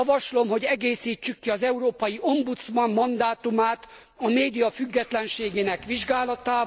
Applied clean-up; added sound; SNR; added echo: none; none; none; none.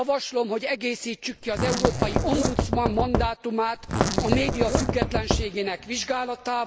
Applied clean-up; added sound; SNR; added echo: none; Knock + Zipper (clothing); -2 dB; none.